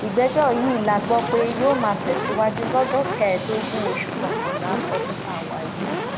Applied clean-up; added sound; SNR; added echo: none; Fire; 4 dB; none.